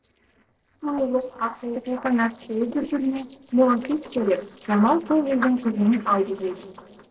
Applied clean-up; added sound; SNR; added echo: neural separator model SepFormer DNS4.